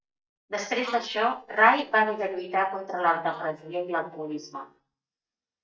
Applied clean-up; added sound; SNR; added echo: neural mask model DeepFilterNet 3.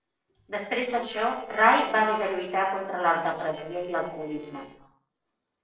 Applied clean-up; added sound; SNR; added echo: neural separator model SepFormer DNS4.